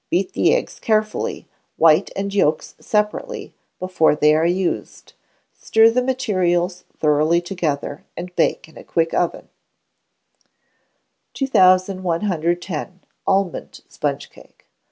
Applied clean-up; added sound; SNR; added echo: none; none; none; none.